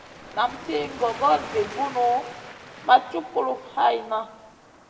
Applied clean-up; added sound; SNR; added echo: none; Waves, surf; 16 dB; reverberation time 0.8 s.